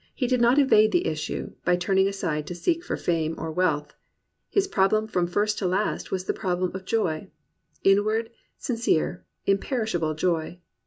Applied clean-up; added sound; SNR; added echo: none; none; none; none.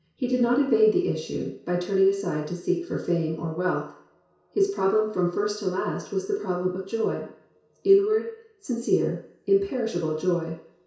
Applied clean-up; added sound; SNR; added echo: none; none; none; reverberation time 0.6 s.